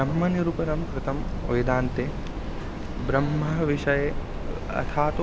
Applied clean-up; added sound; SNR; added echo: none; Train; 3 dB; none.